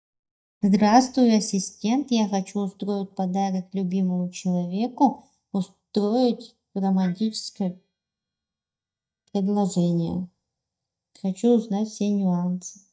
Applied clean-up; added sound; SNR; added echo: neural mask model DeepFilterNet 3.